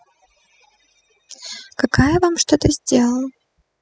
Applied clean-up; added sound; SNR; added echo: classical method spectral subtraction.